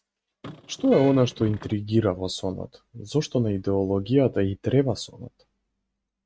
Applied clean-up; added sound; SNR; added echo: neural mask model RNNoise.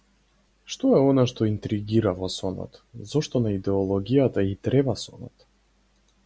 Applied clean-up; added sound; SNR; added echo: none; none; none; none.